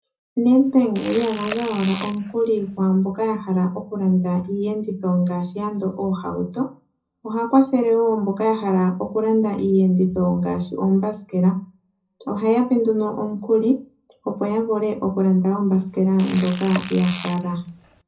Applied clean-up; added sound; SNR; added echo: none; Fart; 13 dB; reverberation time 0.4 s.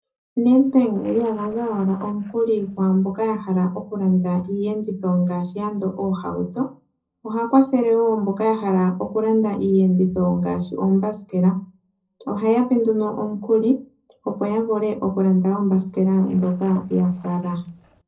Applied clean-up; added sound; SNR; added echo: neural separator model SepFormer DNS4.